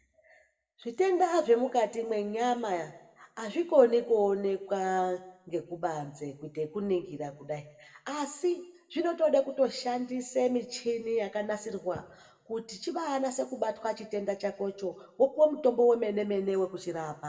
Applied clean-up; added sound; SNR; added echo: none; none; none; reverberation time 0.8 s.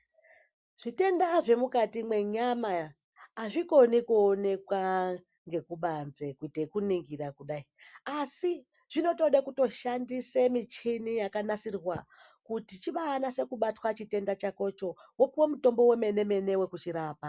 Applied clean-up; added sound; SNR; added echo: none; none; none; none.